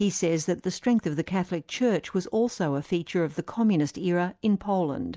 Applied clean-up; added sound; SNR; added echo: none; none; none; none.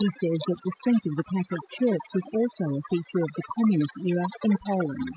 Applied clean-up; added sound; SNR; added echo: classical method spectral subtraction.